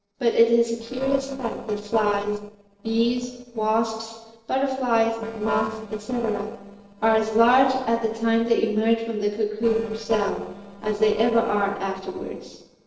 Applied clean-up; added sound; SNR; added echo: neural separator model SepFormer DNS4.